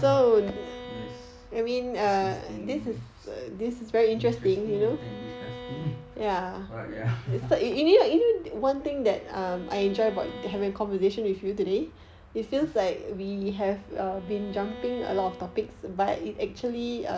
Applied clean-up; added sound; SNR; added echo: none; Bowed string instrument; 19 dB; none.